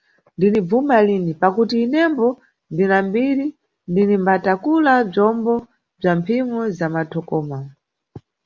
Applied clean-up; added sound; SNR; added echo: none; none; none; none.